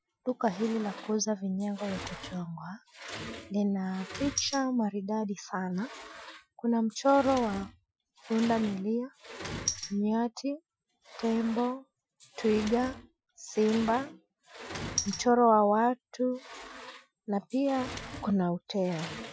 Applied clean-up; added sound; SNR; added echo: classical method Wiener filter.